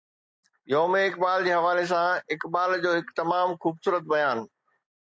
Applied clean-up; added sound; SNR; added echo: none; none; none; none.